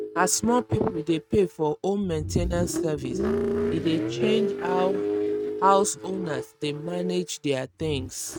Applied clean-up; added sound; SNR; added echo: neural mask model RNNoise.